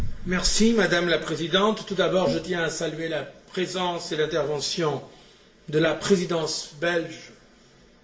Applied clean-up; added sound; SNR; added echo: none; none; none; reverberation time 0.5 s.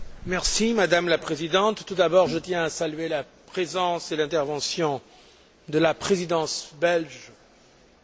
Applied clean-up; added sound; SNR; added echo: none; none; none; none.